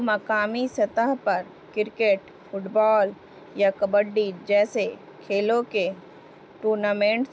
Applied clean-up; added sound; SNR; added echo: none; none; none; none.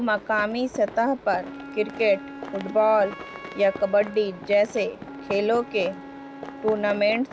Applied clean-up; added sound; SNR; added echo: none; Run + Wind instrument, woodwind instrument; 14 dB; none.